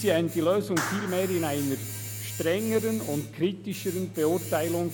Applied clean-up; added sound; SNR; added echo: none; Domestic sounds, home sounds + Clapping; 9 dB; none.